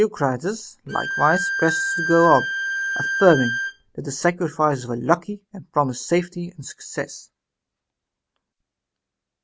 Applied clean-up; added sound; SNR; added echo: none; Bowed string instrument; 3 dB; none.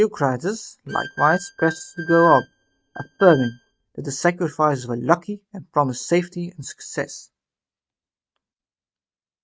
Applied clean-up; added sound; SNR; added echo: neural mask model RNNoise.